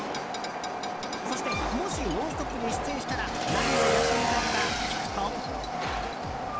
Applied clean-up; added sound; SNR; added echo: none; Train + Motorcycle / Engine; -4 dB; none.